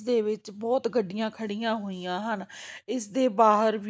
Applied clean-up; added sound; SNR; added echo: none; none; none; none.